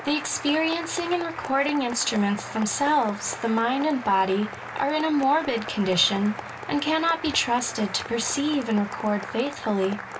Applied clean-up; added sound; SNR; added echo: none; Applause; 12 dB; reverberation time 0.2 s.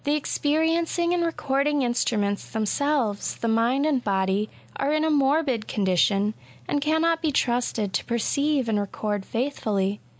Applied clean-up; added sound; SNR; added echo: none; none; none; none.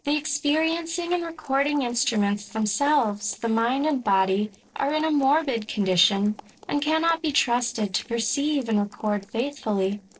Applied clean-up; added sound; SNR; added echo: neural separator model SepFormer DNS4.